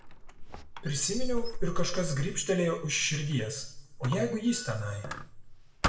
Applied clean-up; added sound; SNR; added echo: none; Squeak; 2 dB; reverberation time 0.6 s.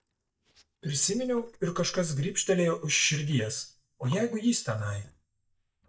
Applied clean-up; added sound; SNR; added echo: neural mask model DeepFilterNet 3.